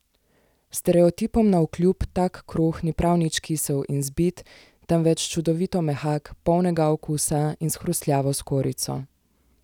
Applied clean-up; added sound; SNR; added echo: none; none; none; none.